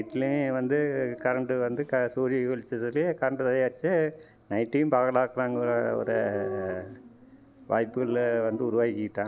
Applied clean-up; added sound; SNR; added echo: none; Dog; 15 dB; none.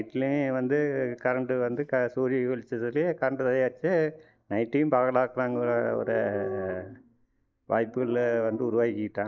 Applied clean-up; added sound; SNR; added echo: neural mask model DeepFilterNet 3.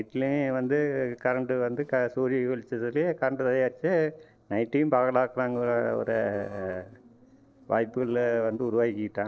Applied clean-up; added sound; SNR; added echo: neural separator model SepFormer DNS4.